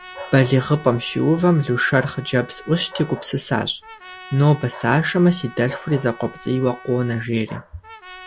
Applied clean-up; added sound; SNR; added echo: none; Bark + Trumpet; 19 dB; none.